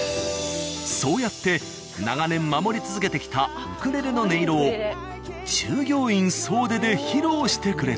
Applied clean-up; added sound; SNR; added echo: none; none; none; none.